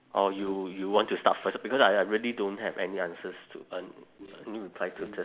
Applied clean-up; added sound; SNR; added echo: none; none; none; none.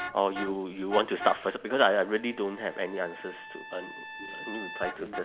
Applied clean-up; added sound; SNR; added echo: none; Vehicle horn, car horn, honking + Trumpet; 11 dB; none.